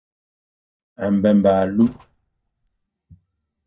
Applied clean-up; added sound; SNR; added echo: neural mask model DeepFilterNet 3.